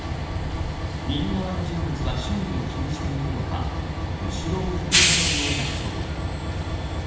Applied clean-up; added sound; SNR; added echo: none; Train; -5 dB; reverberation time 1.1 s.